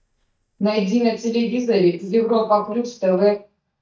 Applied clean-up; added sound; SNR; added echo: neural mask model DeepFilterNet 3.